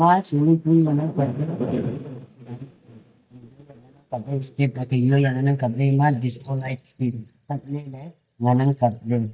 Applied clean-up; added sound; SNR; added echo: neural mask model DeepFilterNet 3.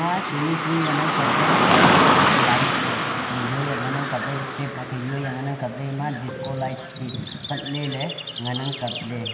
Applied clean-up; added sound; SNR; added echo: none; Car passing by / Traffic noise, roadway noise; -4 dB; reverberation time 2.2 s.